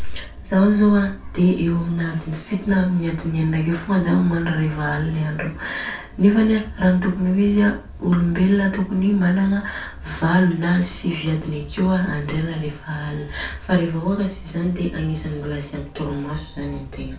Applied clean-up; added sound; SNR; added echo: none; none; none; reverberation time 0.3 s.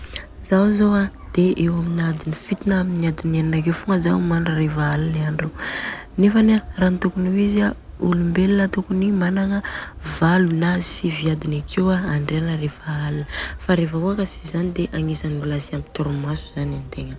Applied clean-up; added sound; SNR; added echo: none; none; none; none.